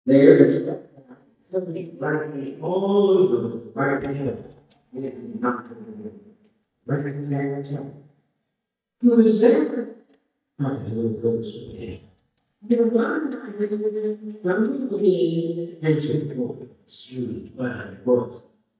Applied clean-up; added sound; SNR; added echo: neural mask model DeepFilterNet 3.